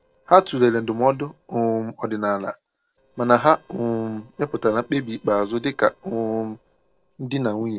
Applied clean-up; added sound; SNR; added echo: neural separator model SepFormer DNS4.